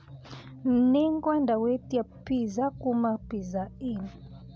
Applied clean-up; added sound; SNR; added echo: none; none; none; none.